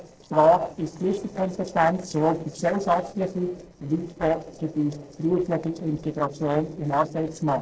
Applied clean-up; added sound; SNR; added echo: neural separator model SepFormer DNS4.